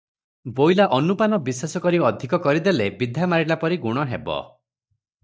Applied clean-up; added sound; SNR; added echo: neural mask model DeepFilterNet 3.